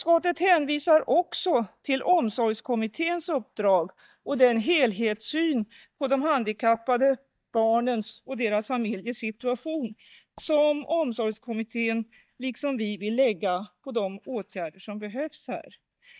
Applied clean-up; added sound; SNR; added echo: neural mask model DeepFilterNet 3.